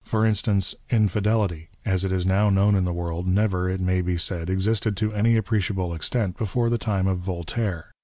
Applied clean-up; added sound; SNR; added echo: none; none; none; none.